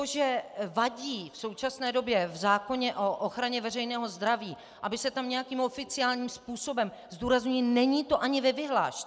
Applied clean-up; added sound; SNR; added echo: none; none; none; none.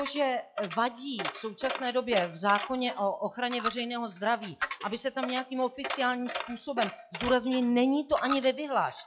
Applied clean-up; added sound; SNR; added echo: classical method log-MMSE.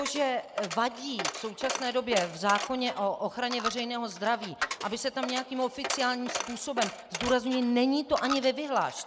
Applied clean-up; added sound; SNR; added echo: none; Coin (dropping); 8 dB; none.